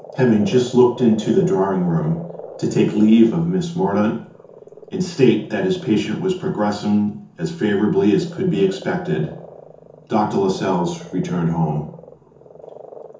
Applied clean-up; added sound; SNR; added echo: none; Frog; 19 dB; reverberation time 0.6 s.